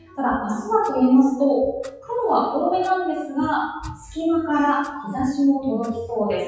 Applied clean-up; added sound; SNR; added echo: classical method WPE with log-MMSE.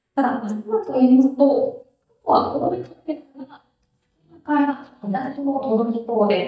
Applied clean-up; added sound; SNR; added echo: neural mask model DeepFilterNet 3.